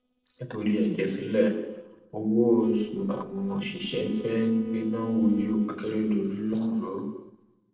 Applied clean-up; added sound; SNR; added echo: neural separator model SepFormer DNS4.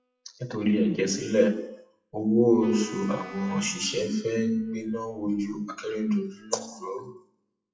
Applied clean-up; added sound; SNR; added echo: classical method WPE with log-MMSE.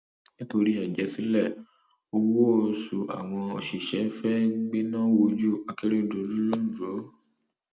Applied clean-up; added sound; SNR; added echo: none; none; none; none.